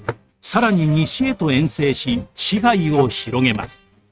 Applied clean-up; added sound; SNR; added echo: neural mask model RNNoise.